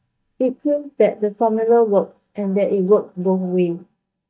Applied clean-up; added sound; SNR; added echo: neural mask model DeepFilterNet 3.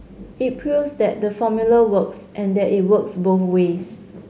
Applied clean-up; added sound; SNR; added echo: none; none; none; none.